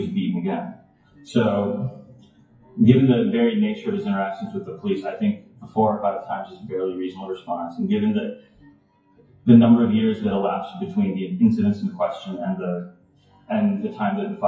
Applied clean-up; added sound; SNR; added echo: classical method WPE with log-MMSE.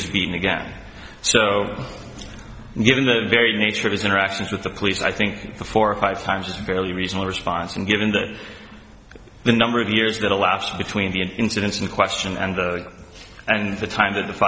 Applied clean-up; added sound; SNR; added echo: none; none; none; none.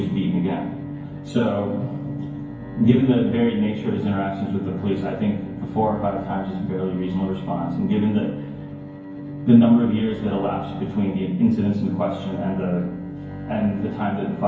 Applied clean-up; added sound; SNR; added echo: none; Bowed string instrument; 11 dB; reverberation time 0.9 s.